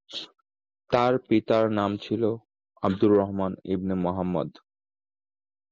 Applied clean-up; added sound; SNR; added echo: none; none; none; none.